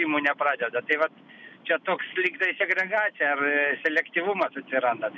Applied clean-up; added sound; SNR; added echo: none; none; none; none.